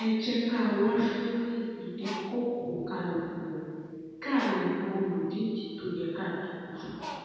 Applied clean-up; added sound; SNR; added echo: none; Bird; 17 dB; reverberation time 2.1 s.